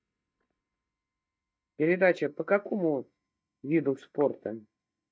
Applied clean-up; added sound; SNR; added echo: neural mask model DeepFilterNet 3.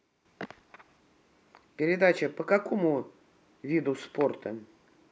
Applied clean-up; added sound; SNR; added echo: none; none; none; none.